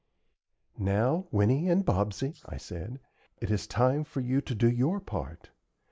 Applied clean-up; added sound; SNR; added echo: neural mask model Resemble Enhance denoiser.